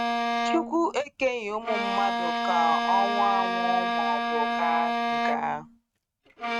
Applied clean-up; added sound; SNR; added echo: neural mask model RNNoise.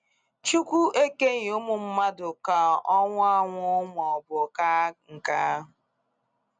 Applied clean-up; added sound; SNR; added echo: none; none; none; none.